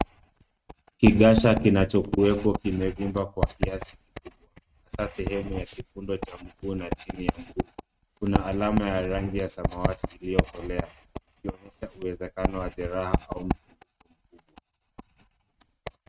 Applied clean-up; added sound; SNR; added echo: neural mask model RNNoise.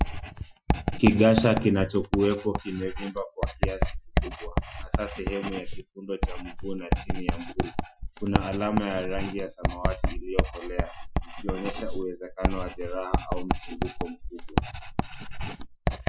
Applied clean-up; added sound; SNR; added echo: classical method Wiener filter.